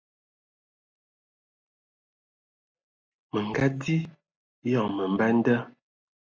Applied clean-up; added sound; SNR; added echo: none; none; none; none.